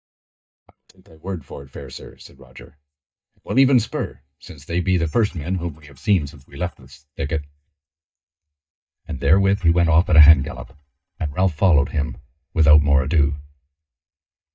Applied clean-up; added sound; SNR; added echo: neural mask model DeepFilterNet 3.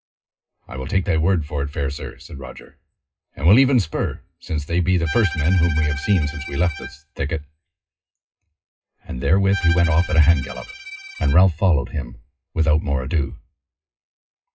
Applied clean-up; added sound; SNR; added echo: classical method WPE with log-MMSE.